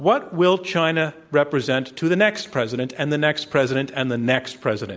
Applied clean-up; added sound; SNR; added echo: none; none; none; none.